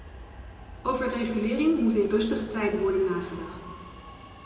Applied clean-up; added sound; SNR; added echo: none; Subway, metro, underground; 16 dB; reverberation time 1.7 s.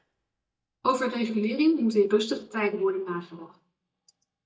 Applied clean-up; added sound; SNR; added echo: neural mask model DeepFilterNet 3.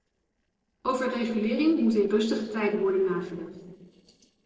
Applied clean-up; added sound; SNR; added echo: neural separator model SepFormer DNS4.